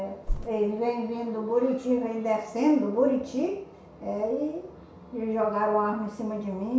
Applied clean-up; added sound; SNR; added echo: none; Bird; 10 dB; reverberation time 0.6 s.